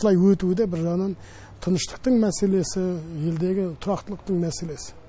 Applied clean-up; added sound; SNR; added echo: none; none; none; none.